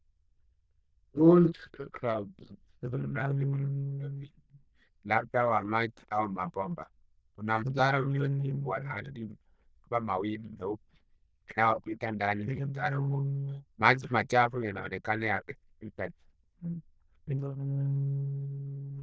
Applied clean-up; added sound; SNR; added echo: neural diffusion model UNIVERSE++.